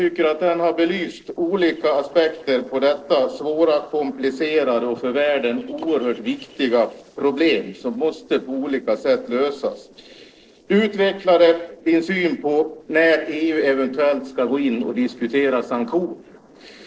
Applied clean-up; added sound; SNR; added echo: neural separator model SepFormer DNS4.